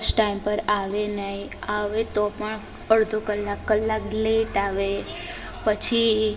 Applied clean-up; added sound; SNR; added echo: none; none; none; reverberation time 2.8 s.